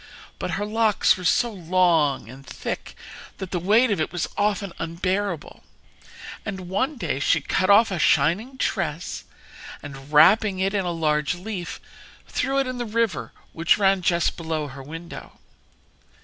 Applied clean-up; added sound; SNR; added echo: none; none; none; none.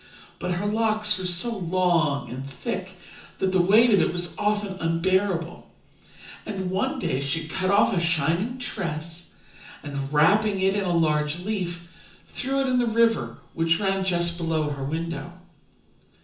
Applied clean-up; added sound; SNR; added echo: none; none; none; reverberation time 0.6 s.